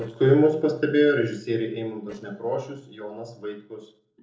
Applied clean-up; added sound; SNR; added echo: neural separator model SepFormer DNS4.